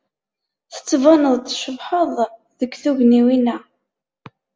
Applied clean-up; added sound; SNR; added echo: none; none; none; none.